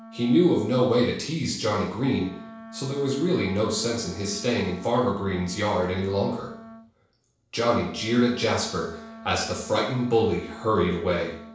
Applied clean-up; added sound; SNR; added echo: none; Wind instrument, woodwind instrument; 18 dB; reverberation time 0.7 s.